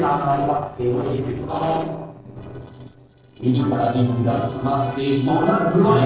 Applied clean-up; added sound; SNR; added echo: neural separator model SepFormer DNS4.